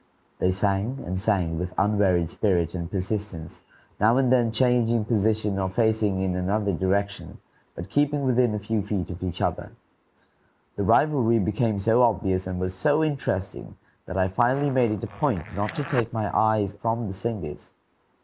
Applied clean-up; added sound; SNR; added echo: none; Zipper (clothing); 14 dB; none.